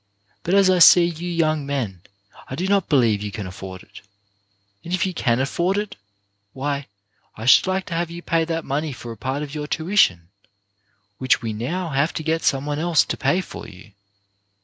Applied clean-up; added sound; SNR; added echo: none; none; none; none.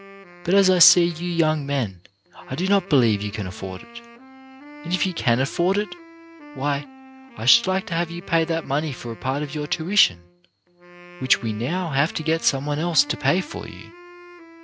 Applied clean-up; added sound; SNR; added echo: none; Wind instrument, woodwind instrument; 19 dB; none.